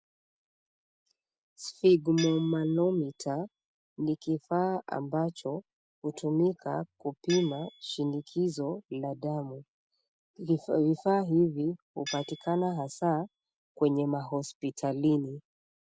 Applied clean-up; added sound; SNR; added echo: none; Tools; 19 dB; none.